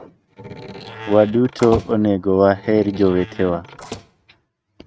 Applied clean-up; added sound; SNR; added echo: neural mask model RNNoise.